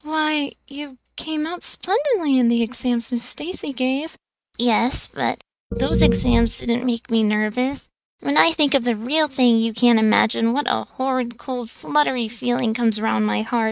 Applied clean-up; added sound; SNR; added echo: neural mask model RNNoise.